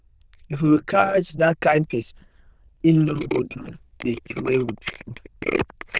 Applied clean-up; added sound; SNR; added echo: neural diffusion model UNIVERSE++.